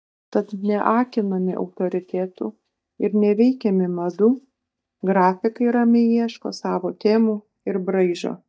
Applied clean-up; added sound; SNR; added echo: neural mask model DeepFilterNet 3.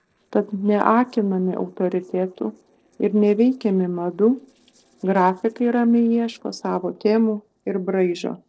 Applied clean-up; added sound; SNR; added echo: neural separator model SepFormer DNS4.